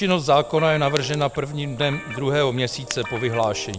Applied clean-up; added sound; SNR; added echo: none; Fire + Guitar; 13 dB; none.